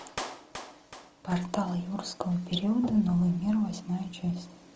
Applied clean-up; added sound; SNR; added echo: none; Clapping; 17 dB; none.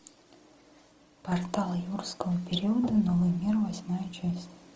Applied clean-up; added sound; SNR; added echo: none; none; none; none.